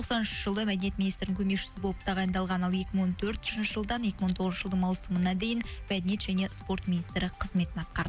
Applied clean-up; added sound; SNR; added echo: none; none; none; none.